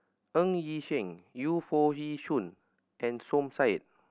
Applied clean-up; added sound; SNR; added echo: none; none; none; none.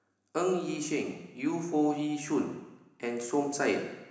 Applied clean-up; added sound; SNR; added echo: none; none; none; reverberation time 1.0 s.